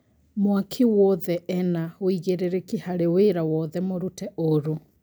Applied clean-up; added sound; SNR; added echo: none; none; none; none.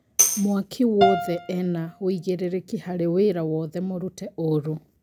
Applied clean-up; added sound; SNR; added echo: none; Tambourine + Piano; 4 dB; none.